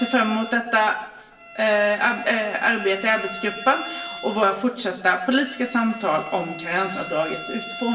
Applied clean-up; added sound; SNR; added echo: none; Bowed string instrument; 14 dB; reverberation time 0.8 s.